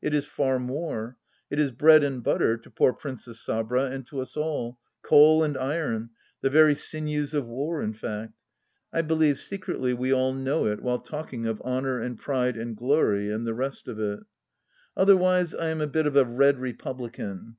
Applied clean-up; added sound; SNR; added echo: none; none; none; none.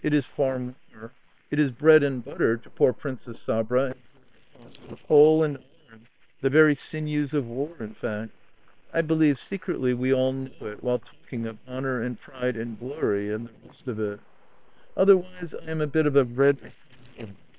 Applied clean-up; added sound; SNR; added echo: neural separator model SepFormer WHAM!.